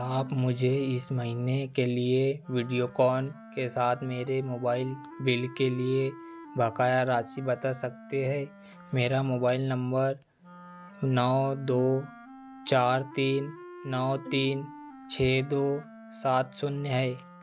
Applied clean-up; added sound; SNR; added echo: none; Wind instrument, woodwind instrument + Bowed string instrument; 18 dB; none.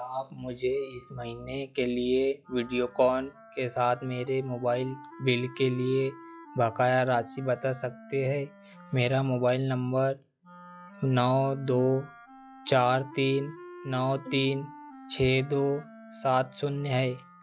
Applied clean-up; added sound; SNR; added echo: classical method log-MMSE.